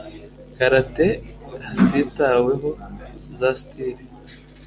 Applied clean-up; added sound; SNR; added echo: none; none; none; none.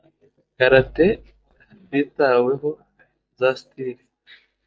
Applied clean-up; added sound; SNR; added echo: neural mask model DeepFilterNet 3.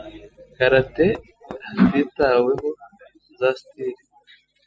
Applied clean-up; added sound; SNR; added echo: classical method spectral subtraction.